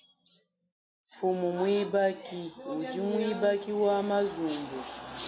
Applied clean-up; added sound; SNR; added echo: none; none; none; none.